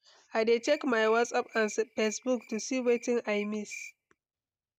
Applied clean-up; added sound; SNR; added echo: neural mask model RNNoise.